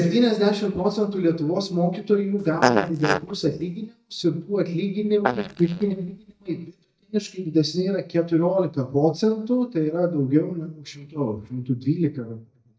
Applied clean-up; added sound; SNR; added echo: neural mask model DeepFilterNet 3.